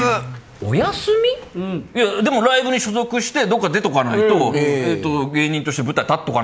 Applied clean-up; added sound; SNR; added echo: none; none; none; none.